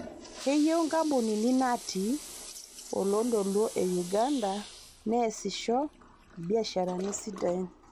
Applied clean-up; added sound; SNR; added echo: none; Toilet flush; 16 dB; none.